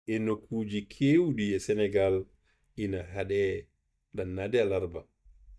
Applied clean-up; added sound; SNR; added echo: neural mask model DeepFilterNet 3.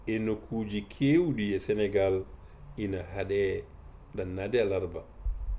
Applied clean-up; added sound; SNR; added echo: none; none; none; none.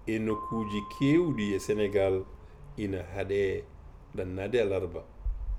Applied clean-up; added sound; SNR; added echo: none; Percussion; 15 dB; none.